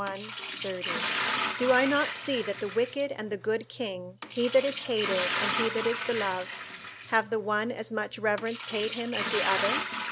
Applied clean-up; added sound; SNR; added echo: none; Liquid; 4 dB; none.